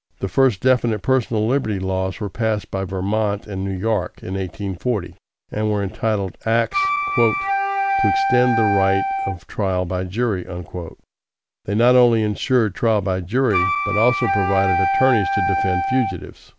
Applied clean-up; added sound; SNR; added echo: none; Wind instrument, woodwind instrument; 0 dB; none.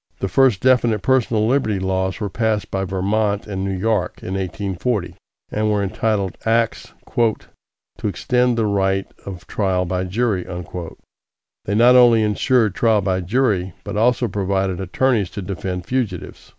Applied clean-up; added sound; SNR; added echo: none; none; none; none.